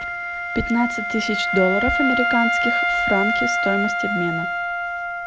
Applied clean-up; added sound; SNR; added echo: none; Wind instrument, woodwind instrument; -2 dB; none.